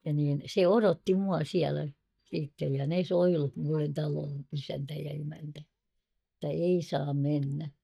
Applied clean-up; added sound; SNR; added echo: neural mask model DeepFilterNet 3.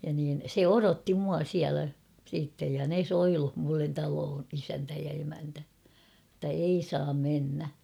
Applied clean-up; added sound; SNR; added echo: none; none; none; none.